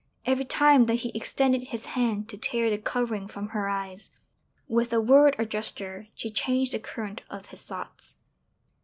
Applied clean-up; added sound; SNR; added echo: none; none; none; none.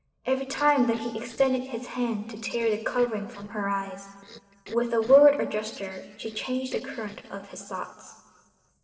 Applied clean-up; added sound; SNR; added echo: neural separator model SepFormer DNS4.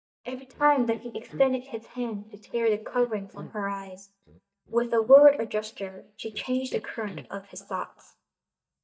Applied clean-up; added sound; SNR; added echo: neural mask model DeepFilterNet 3.